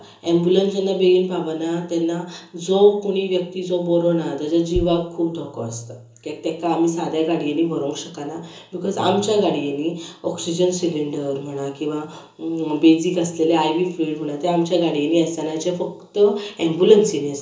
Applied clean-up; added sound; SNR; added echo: none; Bass drum; 15 dB; reverberation time 0.8 s.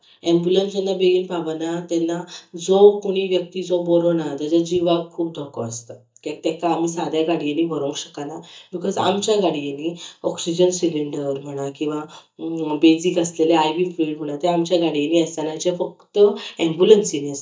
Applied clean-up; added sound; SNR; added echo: neural mask model DeepFilterNet 3.